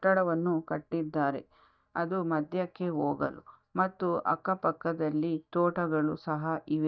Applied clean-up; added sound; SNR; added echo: neural mask model DeepFilterNet 3.